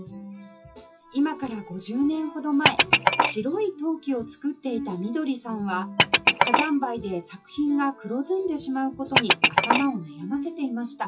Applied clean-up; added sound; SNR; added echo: classical method WPE with log-MMSE.